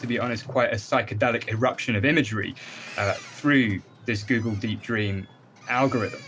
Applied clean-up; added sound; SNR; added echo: none; Boat, Water vehicle; 19 dB; none.